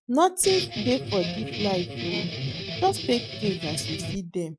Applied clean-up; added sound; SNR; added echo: neural mask model RNNoise.